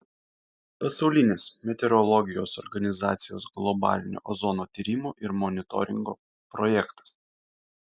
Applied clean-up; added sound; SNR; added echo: none; none; none; none.